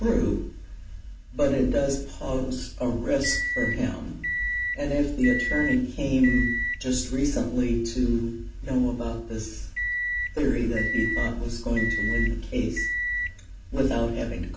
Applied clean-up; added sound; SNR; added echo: none; Microwave oven; 4 dB; reverberation time 0.4 s.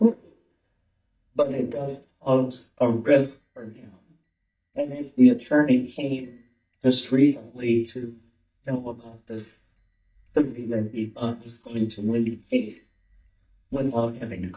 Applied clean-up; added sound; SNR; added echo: neural mask model DeepFilterNet 3.